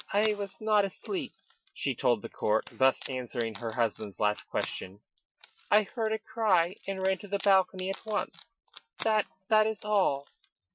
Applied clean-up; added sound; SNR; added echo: classical method Wiener filter.